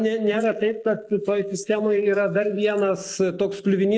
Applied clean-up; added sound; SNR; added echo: neural mask model Resemble Enhance denoiser.